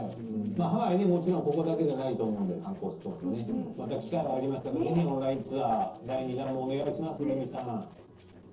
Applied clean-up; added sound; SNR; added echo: neural separator model SepFormer DNS4.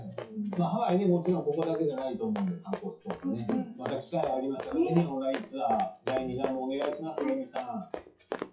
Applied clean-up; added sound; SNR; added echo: classical method WPE with log-MMSE.